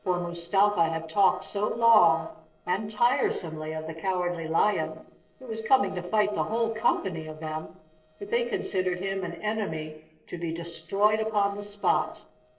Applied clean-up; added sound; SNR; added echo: neural separator model SepFormer DNS4.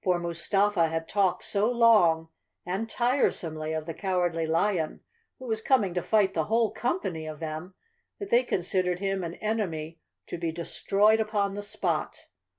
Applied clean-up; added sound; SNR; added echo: none; none; none; none.